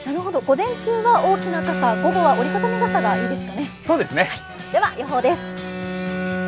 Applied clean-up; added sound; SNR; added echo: none; Bowed string instrument; 6 dB; none.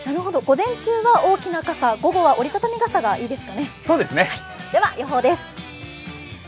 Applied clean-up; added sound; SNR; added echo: none; none; none; none.